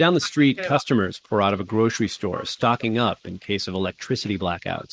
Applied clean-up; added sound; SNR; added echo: neural mask model Resemble Enhance denoiser.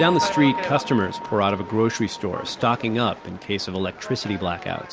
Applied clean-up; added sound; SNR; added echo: none; Bell; 11 dB; none.